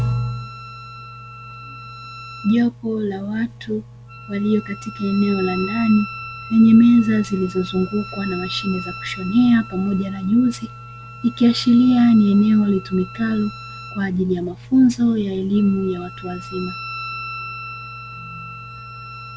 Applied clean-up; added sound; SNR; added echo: none; Wind instrument, woodwind instrument; 16 dB; none.